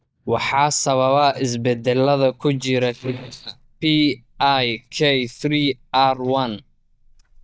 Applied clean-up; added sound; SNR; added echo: neural mask model DeepFilterNet 3.